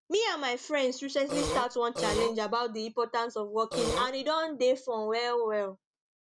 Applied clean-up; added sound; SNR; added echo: none; Burping, eructation; 3 dB; none.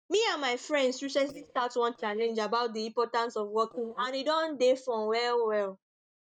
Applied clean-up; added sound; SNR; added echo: neural mask model DeepFilterNet 3.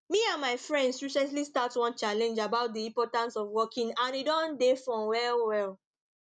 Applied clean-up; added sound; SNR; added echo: none; none; none; none.